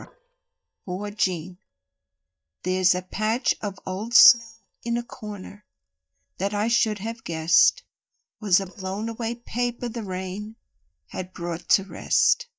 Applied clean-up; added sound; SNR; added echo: neural mask model DeepFilterNet 3.